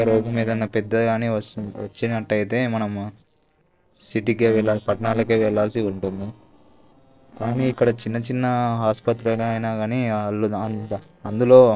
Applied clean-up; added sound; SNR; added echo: neural separator model SepFormer DNS4.